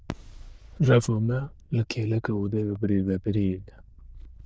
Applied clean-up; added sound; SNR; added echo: neural diffusion model UNIVERSE++.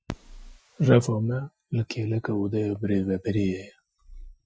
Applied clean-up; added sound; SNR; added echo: classical method Wiener filter.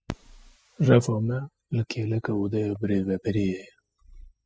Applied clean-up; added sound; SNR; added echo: classical method spectral subtraction.